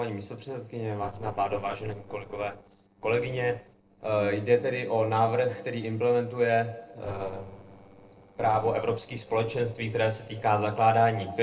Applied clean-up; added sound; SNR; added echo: neural separator model SepFormer DNS4.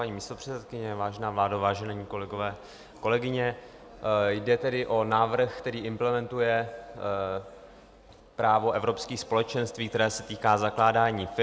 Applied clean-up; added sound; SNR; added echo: none; none; none; none.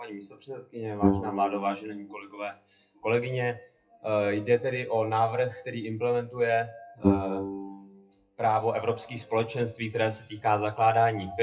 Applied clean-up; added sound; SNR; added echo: classical method WPE with log-MMSE.